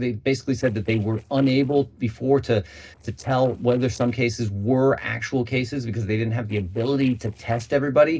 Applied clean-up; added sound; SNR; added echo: neural separator model SepFormer DNS4.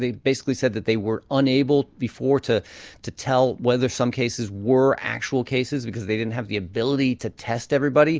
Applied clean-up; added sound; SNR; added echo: none; none; none; none.